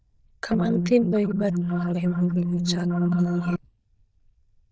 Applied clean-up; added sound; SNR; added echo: neural diffusion model UNIVERSE++.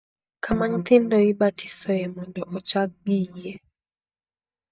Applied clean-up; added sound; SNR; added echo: neural mask model DeepFilterNet 3.